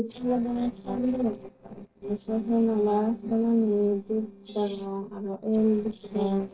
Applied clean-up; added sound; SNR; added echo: neural separator model SepFormer DNS4.